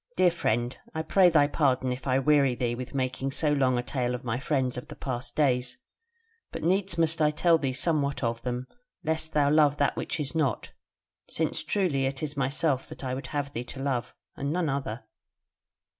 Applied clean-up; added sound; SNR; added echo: none; none; none; none.